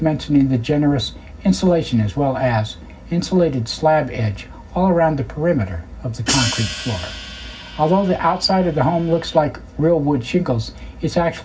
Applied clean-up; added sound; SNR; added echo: none; Hi-hat; 10 dB; reverberation time 0.4 s.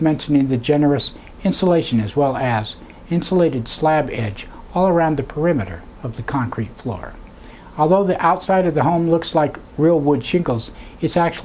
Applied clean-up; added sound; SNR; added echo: none; none; none; none.